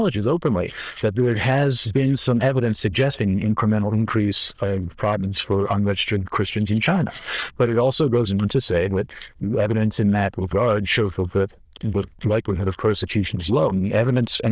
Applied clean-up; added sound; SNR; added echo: neural diffusion model UNIVERSE++.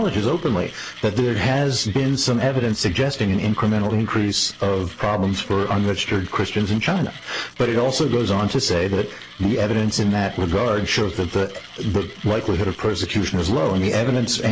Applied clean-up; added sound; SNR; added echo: none; Mechanisms; 20 dB; none.